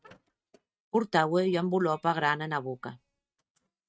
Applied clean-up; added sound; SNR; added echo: neural mask model RNNoise.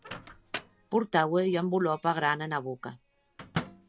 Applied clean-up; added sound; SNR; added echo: none; Microwave oven; 13 dB; none.